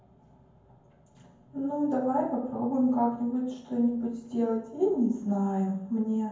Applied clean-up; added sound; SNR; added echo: none; none; none; reverberation time 0.9 s.